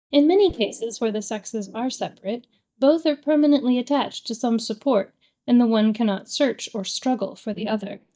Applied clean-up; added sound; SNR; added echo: neural mask model DeepFilterNet 3.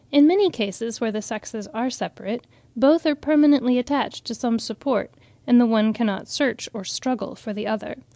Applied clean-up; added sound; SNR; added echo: none; none; none; none.